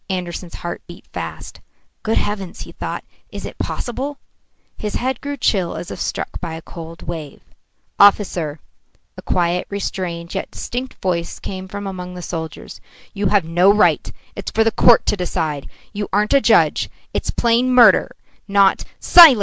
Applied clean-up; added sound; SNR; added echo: none; none; none; none.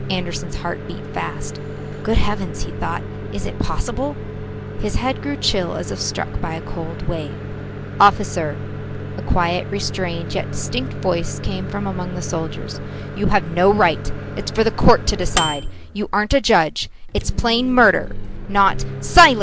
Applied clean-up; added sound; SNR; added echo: none; Microwave oven; 8 dB; none.